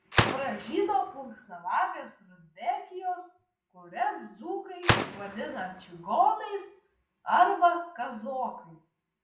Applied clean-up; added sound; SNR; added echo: none; Gunshot, gunfire; 4 dB; reverberation time 0.4 s.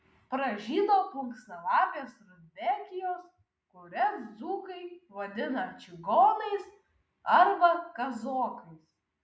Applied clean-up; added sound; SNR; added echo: none; none; none; none.